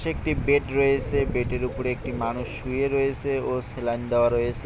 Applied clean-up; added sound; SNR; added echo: none; Bird / Rain; 13 dB; none.